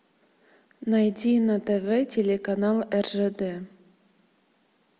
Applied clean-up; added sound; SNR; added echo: none; none; none; none.